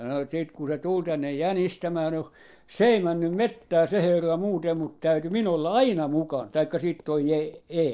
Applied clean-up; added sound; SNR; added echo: neural separator model SepFormer DNS4.